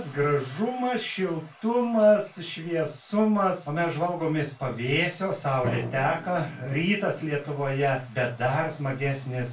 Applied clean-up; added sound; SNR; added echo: none; Drum; 16 dB; reverberation time 0.2 s.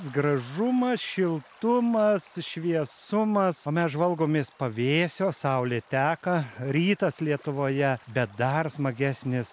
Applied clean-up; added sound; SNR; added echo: none; none; none; none.